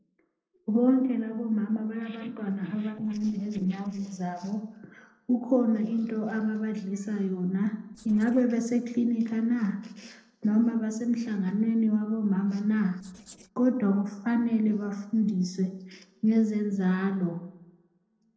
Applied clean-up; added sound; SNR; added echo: neural separator model SepFormer DNS4.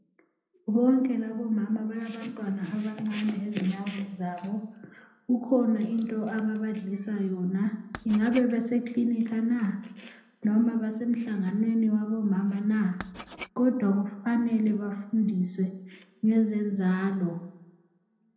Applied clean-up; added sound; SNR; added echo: none; Writing; 16 dB; reverberation time 0.6 s.